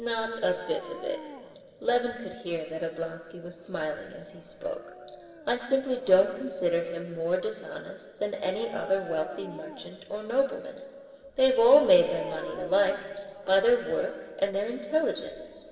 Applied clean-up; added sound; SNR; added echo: none; Dog; 19 dB; reverberation time 2.8 s.